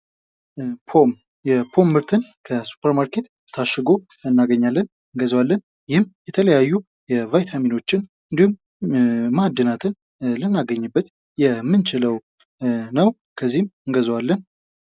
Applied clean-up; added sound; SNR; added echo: none; none; none; none.